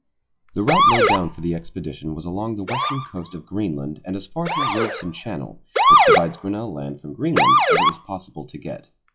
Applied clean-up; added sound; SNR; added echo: classical method log-MMSE.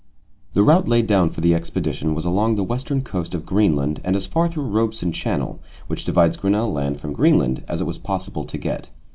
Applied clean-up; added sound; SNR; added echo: none; none; none; none.